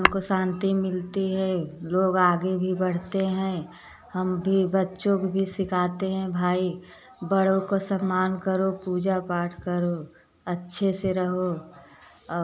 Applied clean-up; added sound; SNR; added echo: none; Tap / Hammer; 6 dB; none.